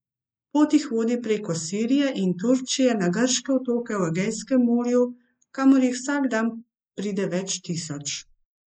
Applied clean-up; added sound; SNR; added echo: neural mask model Resemble Enhance denoiser.